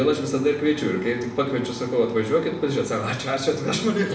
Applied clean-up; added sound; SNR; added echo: none; Domestic sounds, home sounds; 18 dB; reverberation time 0.6 s.